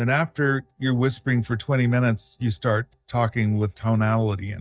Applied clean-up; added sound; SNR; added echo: neural mask model DeepFilterNet 3.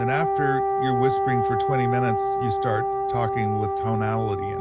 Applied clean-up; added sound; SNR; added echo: none; Wind instrument, woodwind instrument; -3 dB; none.